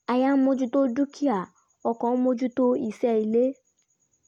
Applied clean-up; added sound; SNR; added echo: none; none; none; none.